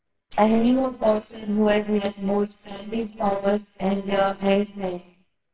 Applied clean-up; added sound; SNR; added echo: neural separator model SepFormer WHAMR!.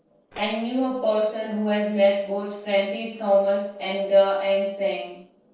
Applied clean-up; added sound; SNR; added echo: neural separator model SepFormer DNS4.